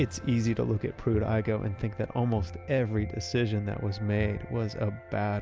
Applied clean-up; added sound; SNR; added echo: none; none; none; none.